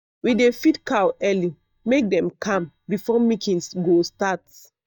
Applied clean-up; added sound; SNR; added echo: neural mask model DeepFilterNet 3.